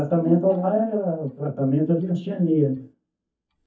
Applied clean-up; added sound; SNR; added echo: neural mask model DeepFilterNet 3.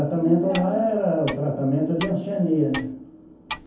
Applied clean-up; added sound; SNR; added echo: none; Clock; 15 dB; reverberation time 0.7 s.